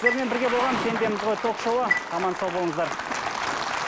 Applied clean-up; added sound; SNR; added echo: none; Chime + Thunder / Rain; 6 dB; none.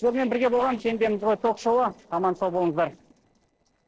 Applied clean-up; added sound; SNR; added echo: neural separator model SepFormer DNS4.